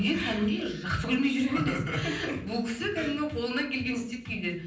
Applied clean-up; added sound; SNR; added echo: none; none; none; reverberation time 0.6 s.